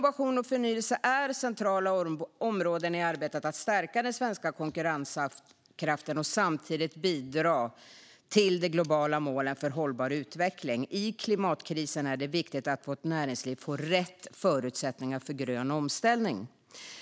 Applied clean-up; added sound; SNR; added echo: none; none; none; none.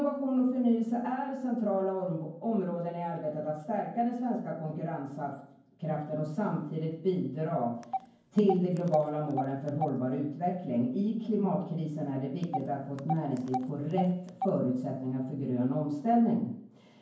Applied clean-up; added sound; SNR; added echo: none; Telephone; 9 dB; reverberation time 0.9 s.